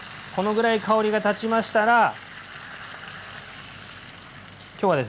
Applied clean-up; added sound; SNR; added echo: none; none; none; none.